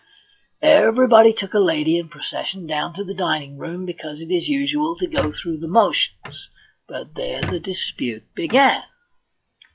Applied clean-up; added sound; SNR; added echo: classical method log-MMSE.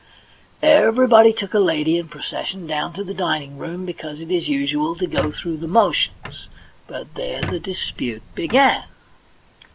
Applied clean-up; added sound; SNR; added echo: none; Squeak; 13 dB; none.